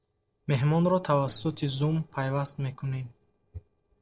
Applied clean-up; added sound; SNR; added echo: neural separator model SepFormer DNS4.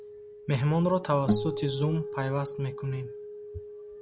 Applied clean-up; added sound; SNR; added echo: none; Acoustic guitar; 6 dB; none.